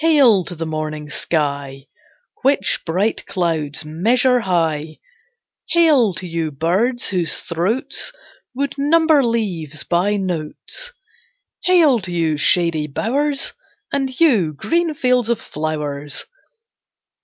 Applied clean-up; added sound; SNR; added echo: none; none; none; none.